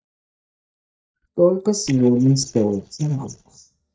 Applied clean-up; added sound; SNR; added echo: neural mask model DeepFilterNet 3.